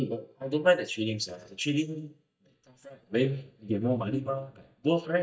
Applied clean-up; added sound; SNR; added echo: neural mask model DeepFilterNet 3.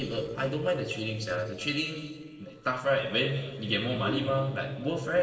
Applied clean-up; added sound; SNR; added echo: neural separator model SepFormer DNS4.